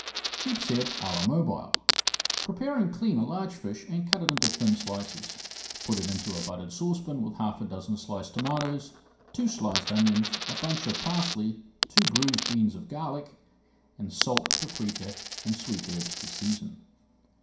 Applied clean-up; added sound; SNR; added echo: none; Coin (dropping); 3 dB; reverberation time 0.5 s.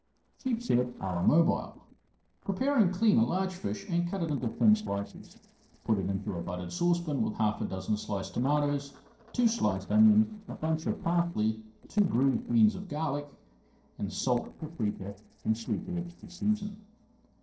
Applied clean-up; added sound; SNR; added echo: neural separator model SepFormer DNS4.